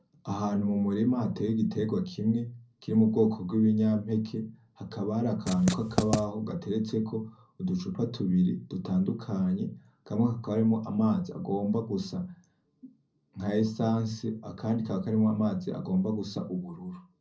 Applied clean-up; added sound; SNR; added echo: none; Writing; 2 dB; reverberation time 0.4 s.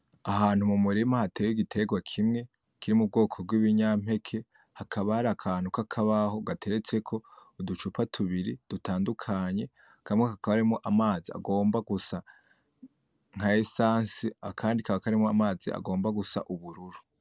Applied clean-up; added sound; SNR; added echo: none; none; none; none.